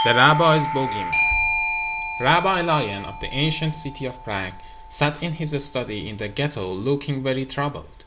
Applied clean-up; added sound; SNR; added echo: none; Doorbell; 6 dB; none.